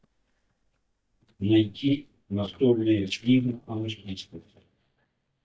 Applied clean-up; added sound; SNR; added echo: neural mask model DeepFilterNet 3.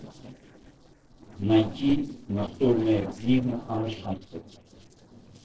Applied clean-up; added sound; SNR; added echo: neural separator model SepFormer DNS4.